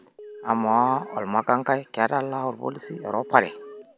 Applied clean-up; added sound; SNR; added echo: none; Telephone; 16 dB; none.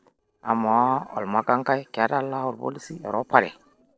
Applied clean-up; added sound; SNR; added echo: neural separator model SepFormer DNS4.